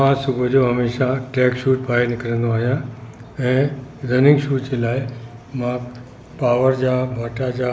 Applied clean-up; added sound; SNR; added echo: none; none; none; none.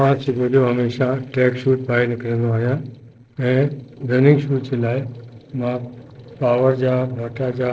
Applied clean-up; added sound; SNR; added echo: neural separator model SepFormer DNS4.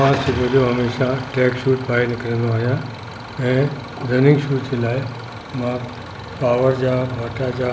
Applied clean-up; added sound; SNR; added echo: none; Idling / Engine starting; 12 dB; none.